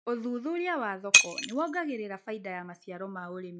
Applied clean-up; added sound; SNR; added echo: classical method log-MMSE.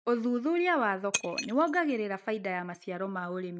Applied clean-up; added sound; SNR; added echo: neural mask model RNNoise.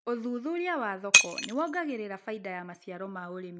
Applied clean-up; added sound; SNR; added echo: none; Shatter; -3 dB; none.